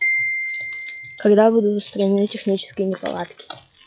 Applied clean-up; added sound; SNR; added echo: classical method log-MMSE.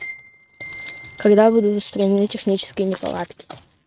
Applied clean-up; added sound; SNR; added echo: neural mask model RNNoise.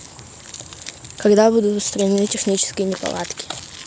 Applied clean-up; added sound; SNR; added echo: none; none; none; none.